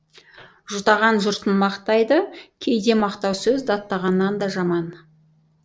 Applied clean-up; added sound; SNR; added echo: neural separator model SepFormer DNS4.